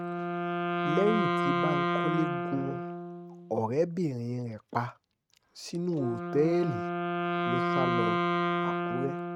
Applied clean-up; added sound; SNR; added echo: neural mask model RNNoise.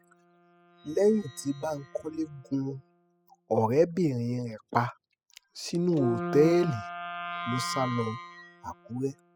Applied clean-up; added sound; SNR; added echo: classical method spectral subtraction.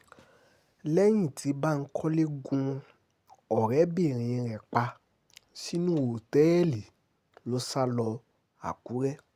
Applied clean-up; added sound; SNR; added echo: none; none; none; none.